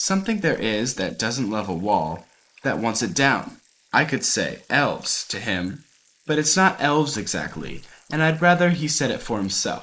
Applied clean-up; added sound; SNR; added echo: neural mask model Resemble Enhance denoiser.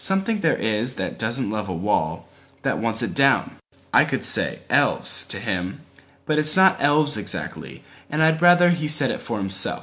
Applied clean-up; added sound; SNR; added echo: none; none; none; none.